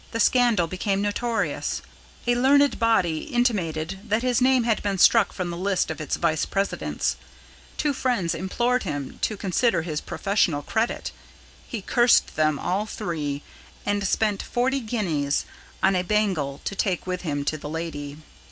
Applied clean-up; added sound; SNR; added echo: none; none; none; none.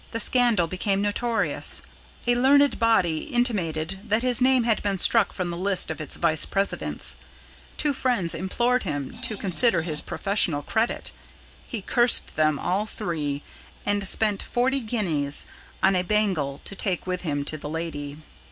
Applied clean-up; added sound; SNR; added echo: none; Screech; 16 dB; none.